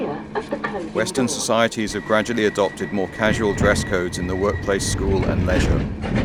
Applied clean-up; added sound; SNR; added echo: none; Subway, metro, underground; 2 dB; none.